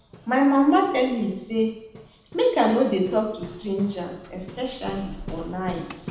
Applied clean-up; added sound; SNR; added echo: none; Hammer; 17 dB; reverberation time 0.8 s.